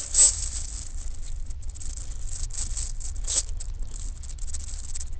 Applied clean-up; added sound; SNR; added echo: neural diffusion model UNIVERSE++.